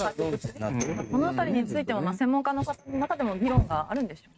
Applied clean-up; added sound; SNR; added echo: neural mask model RNNoise.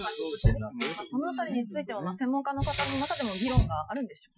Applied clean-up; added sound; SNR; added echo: classical method Wiener filter.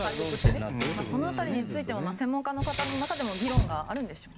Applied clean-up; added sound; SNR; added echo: none; Sink (filling or washing) + Tambourine; -2 dB; none.